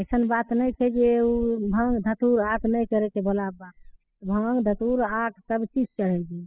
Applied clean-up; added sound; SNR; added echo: classical method spectral subtraction.